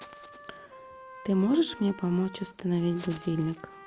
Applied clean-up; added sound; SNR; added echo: none; Trumpet + Bowed string instrument; 18 dB; none.